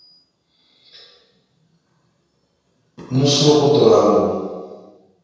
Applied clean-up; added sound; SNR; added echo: none; none; none; reverberation time 1.2 s.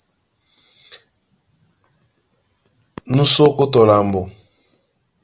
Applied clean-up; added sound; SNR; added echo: none; none; none; none.